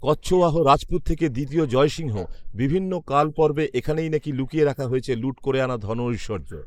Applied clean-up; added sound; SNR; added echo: neural mask model Resemble Enhance denoiser.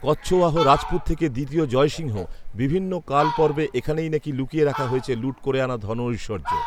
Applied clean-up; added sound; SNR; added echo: none; Fowl; 10 dB; none.